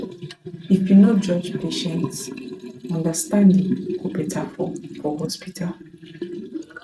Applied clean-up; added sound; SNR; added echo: neural mask model RNNoise.